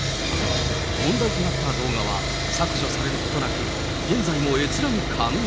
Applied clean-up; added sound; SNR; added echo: none; Sawing; -1 dB; none.